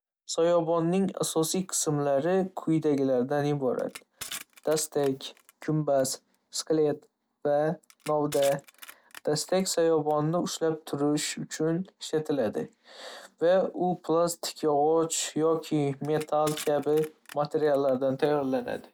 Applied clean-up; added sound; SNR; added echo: none; Crushing; 19 dB; none.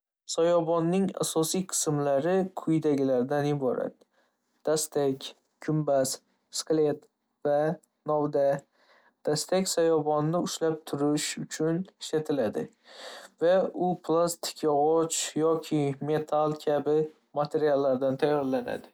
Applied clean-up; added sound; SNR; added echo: none; none; none; none.